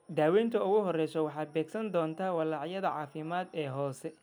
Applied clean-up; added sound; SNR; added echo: none; none; none; none.